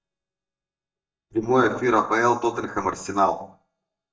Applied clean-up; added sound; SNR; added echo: neural mask model DeepFilterNet 3.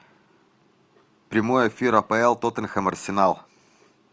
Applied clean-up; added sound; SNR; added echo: none; none; none; none.